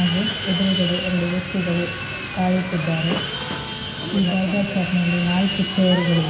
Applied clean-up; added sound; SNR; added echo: none; Sawing; 5 dB; reverberation time 0.9 s.